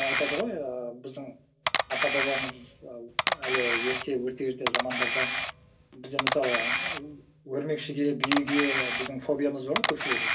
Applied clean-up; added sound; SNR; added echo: none; Camera; -3 dB; reverberation time 0.2 s.